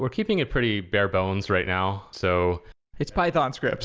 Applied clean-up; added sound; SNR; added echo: none; none; none; none.